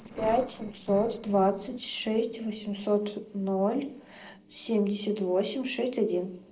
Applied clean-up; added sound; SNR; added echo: neural separator model SepFormer DNS4.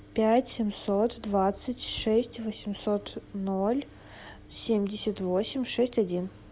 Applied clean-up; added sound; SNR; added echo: none; none; none; none.